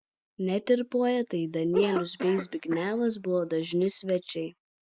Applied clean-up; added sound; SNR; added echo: none; Cough; 11 dB; none.